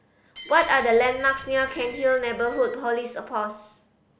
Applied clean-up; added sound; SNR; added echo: none; Glass; 7 dB; none.